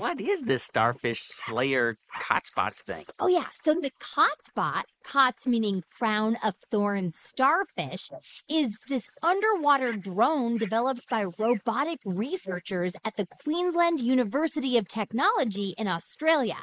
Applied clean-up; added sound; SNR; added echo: neural mask model Resemble Enhance denoiser.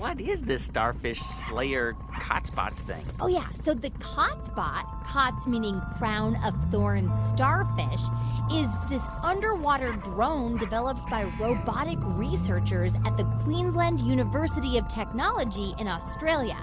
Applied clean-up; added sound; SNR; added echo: none; none; none; none.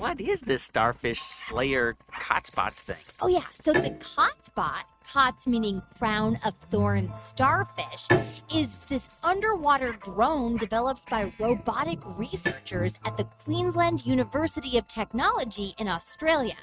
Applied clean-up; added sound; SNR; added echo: neural mask model RNNoise.